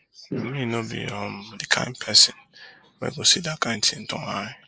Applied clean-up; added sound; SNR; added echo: neural mask model Resemble Enhance denoiser.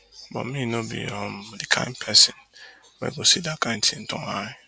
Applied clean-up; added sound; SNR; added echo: none; none; none; none.